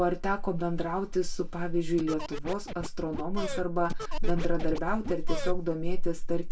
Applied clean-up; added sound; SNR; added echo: none; Scratching (performance technique); 13 dB; reverberation time 0.2 s.